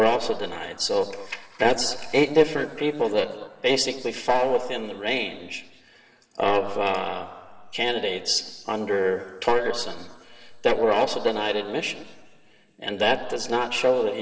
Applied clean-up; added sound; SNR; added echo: none; none; none; reverberation time 1.6 s.